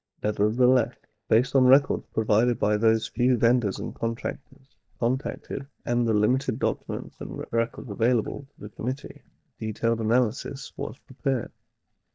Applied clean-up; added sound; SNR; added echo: neural mask model DeepFilterNet 3.